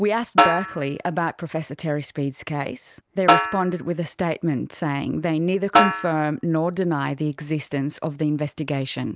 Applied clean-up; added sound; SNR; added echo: none; Snare drum; 0 dB; none.